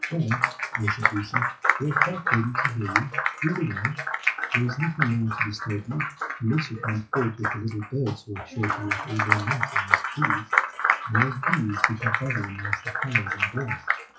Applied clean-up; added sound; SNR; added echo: classical method WPE with log-MMSE.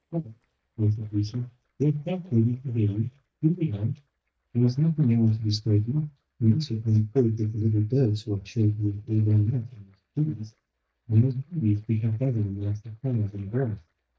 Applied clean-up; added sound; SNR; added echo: neural mask model DeepFilterNet 3.